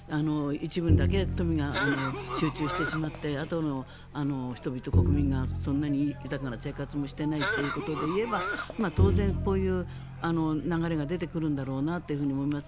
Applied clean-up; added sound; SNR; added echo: none; Bowed string instrument + Cough; 1 dB; none.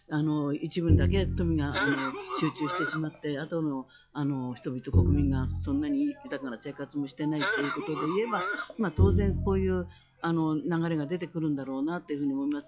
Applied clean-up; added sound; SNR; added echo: classical method log-MMSE.